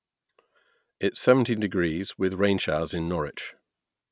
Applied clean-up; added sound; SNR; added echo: none; none; none; none.